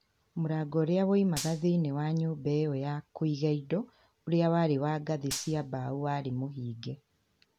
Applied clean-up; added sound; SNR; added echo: none; Gunshot, gunfire; 13 dB; none.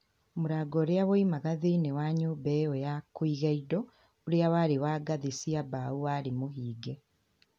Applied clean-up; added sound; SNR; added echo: none; none; none; none.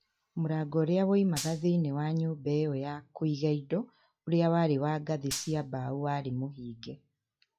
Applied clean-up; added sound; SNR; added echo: classical method log-MMSE.